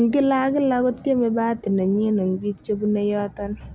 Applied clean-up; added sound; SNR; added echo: none; none; none; none.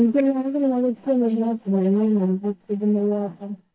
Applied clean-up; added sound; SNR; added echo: neural mask model DeepFilterNet 3.